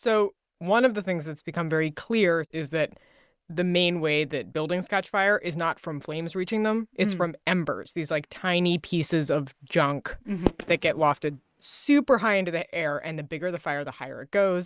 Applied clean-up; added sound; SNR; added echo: neural mask model RNNoise.